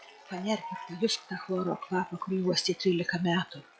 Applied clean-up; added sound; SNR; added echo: classical method log-MMSE.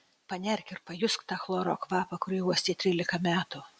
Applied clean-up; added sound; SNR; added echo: none; none; none; none.